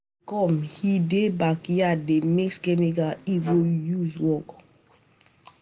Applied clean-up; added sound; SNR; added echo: none; Wind instrument, woodwind instrument; 14 dB; none.